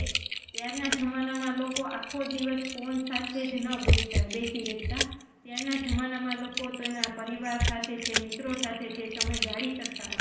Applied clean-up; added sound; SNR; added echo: none; Typing; -1 dB; reverberation time 0.9 s.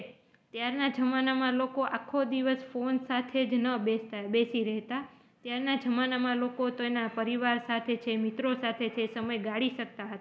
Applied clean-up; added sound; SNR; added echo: none; none; none; none.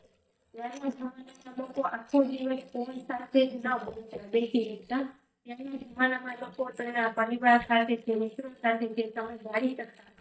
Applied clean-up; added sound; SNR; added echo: neural mask model DeepFilterNet 3.